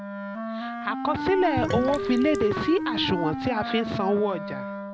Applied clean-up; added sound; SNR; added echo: none; Sink (filling or washing) + Wind instrument, woodwind instrument; 4 dB; none.